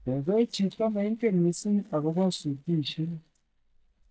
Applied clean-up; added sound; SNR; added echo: neural mask model DeepFilterNet 3.